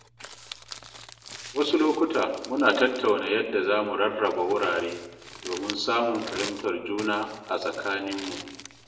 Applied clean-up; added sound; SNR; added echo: none; Crumpling, crinkling; 15 dB; reverberation time 0.8 s.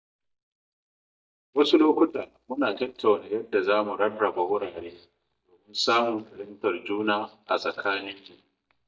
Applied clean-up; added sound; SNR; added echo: neural mask model DeepFilterNet 3.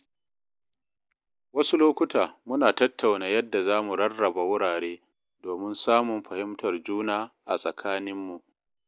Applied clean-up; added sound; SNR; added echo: none; none; none; none.